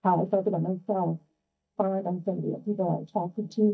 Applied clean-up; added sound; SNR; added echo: neural mask model DeepFilterNet 3.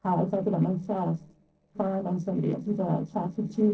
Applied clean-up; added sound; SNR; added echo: neural separator model SepFormer DNS4.